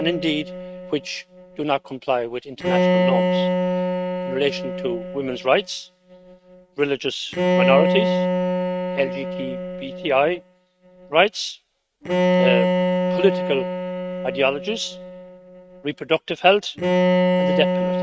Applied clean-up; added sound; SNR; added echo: neural mask model RNNoise.